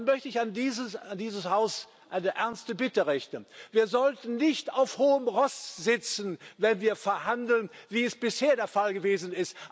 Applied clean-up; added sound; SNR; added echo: none; none; none; none.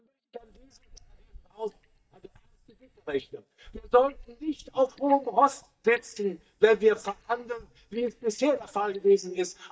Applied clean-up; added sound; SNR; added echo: neural mask model DeepFilterNet 3.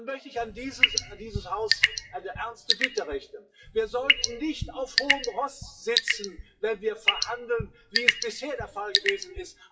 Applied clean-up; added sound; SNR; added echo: classical method WPE with log-MMSE.